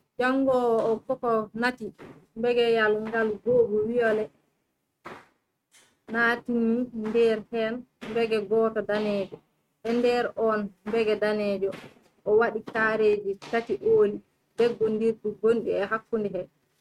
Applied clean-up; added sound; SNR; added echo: neural mask model RNNoise.